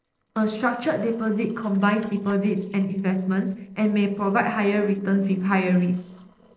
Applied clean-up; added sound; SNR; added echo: neural separator model SepFormer DNS4.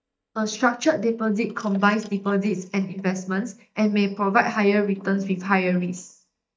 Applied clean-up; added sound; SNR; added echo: neural mask model DeepFilterNet 3.